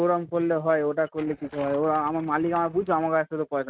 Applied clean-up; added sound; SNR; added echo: neural mask model RNNoise.